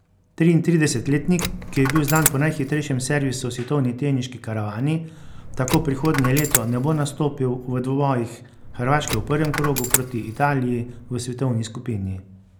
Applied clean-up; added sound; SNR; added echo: none; Coin (dropping); 7 dB; none.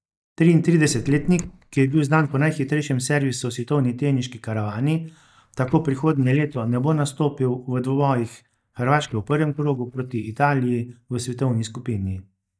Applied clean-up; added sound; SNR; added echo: neural mask model DeepFilterNet 3.